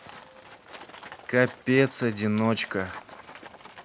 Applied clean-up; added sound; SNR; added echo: none; Livestock, farm animals, working animals; 18 dB; none.